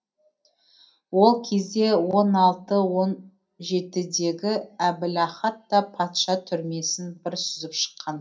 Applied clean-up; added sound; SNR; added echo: none; none; none; reverberation time 0.3 s.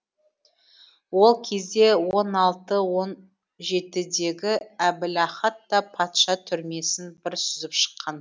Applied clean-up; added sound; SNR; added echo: none; none; none; none.